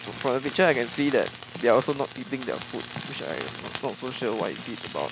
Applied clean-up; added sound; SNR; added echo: none; Tools; 9 dB; none.